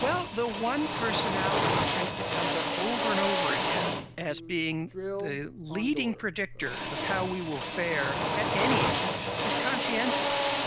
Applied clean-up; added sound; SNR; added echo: none; Drill; -3 dB; none.